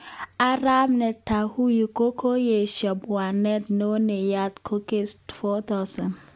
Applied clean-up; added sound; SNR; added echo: none; none; none; none.